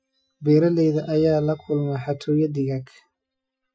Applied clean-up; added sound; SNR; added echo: classical method Wiener filter.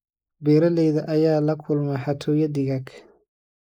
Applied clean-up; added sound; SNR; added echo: neural mask model Resemble Enhance denoiser.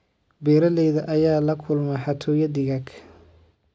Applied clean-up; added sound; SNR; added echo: none; none; none; none.